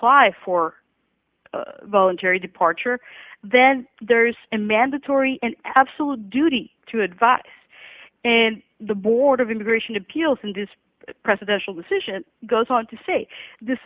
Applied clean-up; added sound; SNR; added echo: none; none; none; none.